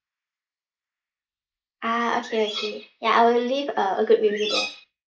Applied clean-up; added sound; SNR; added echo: neural mask model Resemble Enhance denoiser.